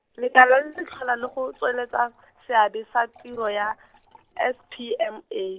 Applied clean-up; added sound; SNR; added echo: neural separator model SepFormer DNS4.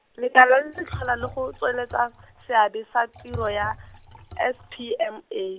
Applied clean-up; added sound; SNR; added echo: none; Liquid; 17 dB; none.